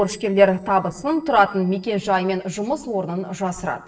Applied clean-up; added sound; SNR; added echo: neural separator model SepFormer DNS4.